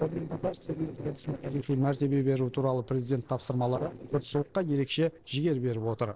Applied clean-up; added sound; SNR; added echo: neural separator model SepFormer DNS4.